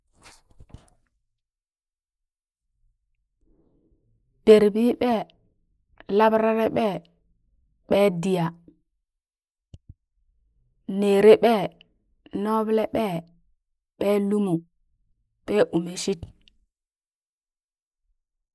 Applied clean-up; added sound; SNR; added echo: neural mask model Resemble Enhance denoiser.